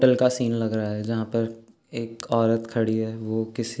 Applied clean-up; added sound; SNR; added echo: none; none; none; none.